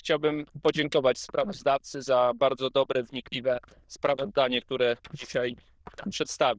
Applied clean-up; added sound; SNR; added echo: neural diffusion model UNIVERSE++.